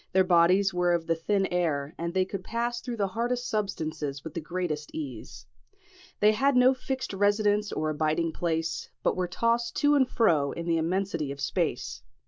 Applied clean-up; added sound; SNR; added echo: none; none; none; none.